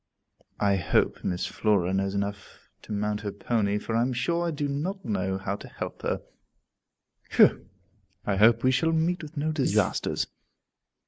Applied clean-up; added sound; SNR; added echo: neural mask model Resemble Enhance denoiser.